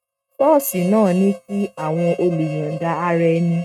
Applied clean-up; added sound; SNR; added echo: neural mask model RNNoise.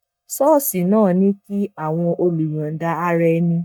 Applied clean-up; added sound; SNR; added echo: neural mask model DeepFilterNet 3.